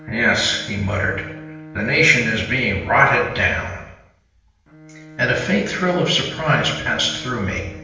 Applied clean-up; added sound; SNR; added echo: none; Bowed string instrument; 18 dB; reverberation time 0.8 s.